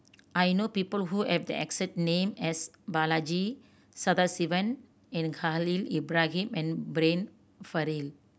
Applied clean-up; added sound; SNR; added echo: none; none; none; none.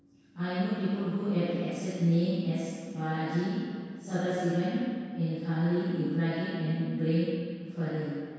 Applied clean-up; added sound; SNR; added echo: none; none; none; reverberation time 2.0 s.